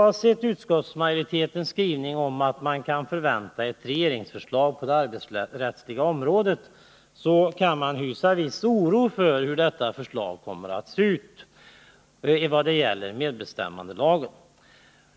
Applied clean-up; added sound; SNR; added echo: none; none; none; none.